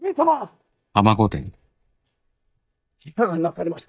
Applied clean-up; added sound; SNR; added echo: neural mask model DeepFilterNet 3.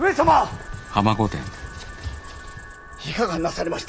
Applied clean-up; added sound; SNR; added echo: none; Cricket; 17 dB; none.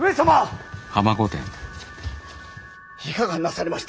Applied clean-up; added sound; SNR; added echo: none; none; none; none.